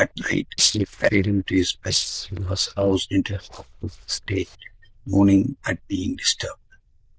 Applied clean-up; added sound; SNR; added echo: neural diffusion model UNIVERSE++.